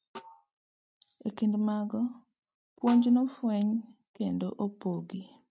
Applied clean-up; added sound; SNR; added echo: neural mask model RNNoise.